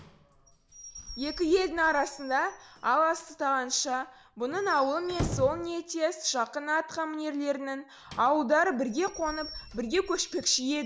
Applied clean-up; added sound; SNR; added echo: none; Squeak / Slam / Wood; 14 dB; none.